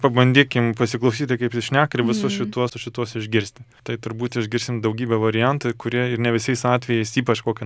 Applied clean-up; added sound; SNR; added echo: none; none; none; none.